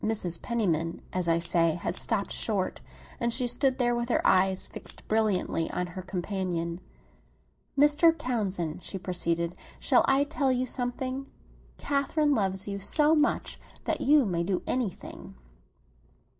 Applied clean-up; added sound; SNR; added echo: none; Scissors; 16 dB; none.